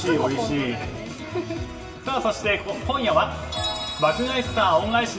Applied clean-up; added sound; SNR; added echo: none; none; none; reverberation time 1.8 s.